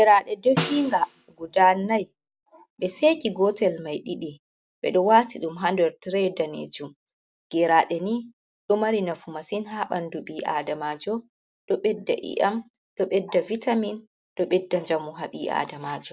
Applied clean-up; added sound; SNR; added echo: none; Snare drum; 8 dB; none.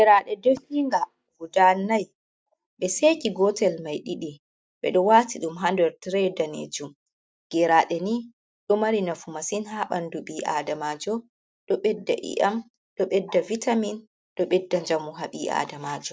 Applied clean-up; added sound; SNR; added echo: neural mask model DeepFilterNet 3.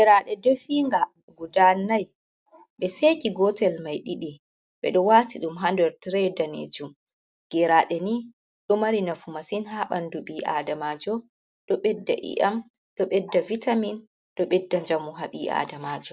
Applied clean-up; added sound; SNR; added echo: none; none; none; none.